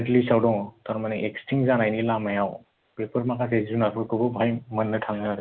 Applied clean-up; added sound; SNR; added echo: none; none; none; none.